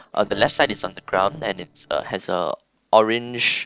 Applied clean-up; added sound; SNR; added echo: neural separator model SepFormer DNS4.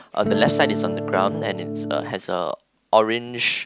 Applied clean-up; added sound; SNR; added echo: none; Electric guitar / Strum; 2 dB; none.